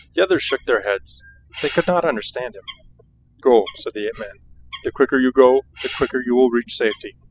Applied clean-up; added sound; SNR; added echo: classical method spectral subtraction.